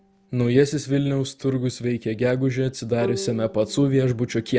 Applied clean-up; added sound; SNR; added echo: none; Bowed string instrument; 17 dB; none.